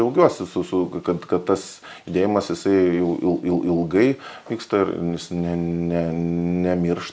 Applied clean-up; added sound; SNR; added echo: none; none; none; none.